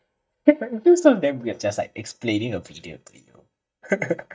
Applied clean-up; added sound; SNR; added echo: neural mask model DeepFilterNet 3.